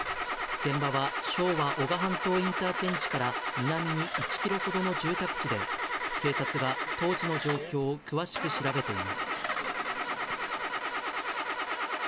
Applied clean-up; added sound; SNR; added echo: none; Engine starting / Car; 0 dB; none.